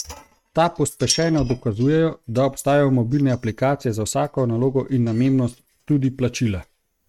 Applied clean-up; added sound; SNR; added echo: neural mask model RNNoise.